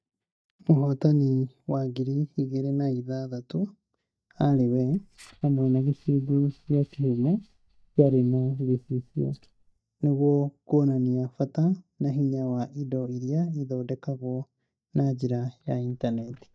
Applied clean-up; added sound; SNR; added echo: neural mask model DeepFilterNet 3.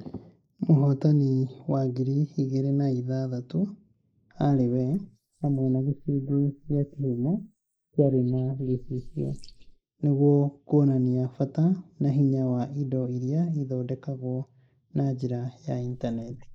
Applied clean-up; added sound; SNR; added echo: neural mask model Resemble Enhance denoiser.